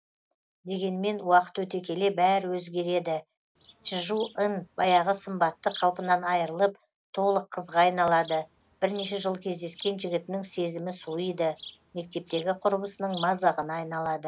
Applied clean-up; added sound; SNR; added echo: none; Insect; 20 dB; none.